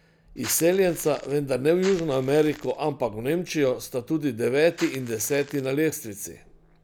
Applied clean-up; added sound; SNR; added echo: none; Crackle; 17 dB; none.